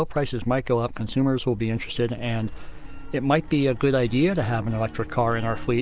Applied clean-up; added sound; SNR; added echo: none; none; none; none.